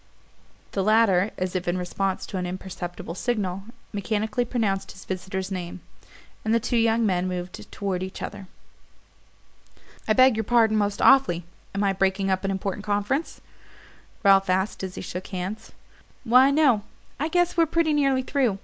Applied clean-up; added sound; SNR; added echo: none; none; none; none.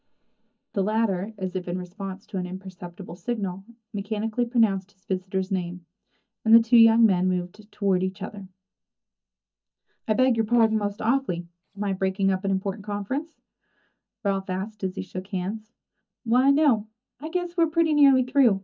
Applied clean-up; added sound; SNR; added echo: neural mask model DeepFilterNet 3.